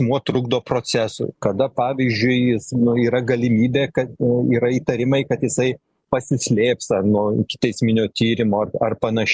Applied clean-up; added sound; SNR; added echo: none; none; none; none.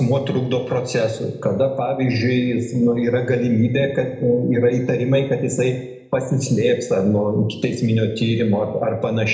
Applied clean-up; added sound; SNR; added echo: none; none; none; reverberation time 0.7 s.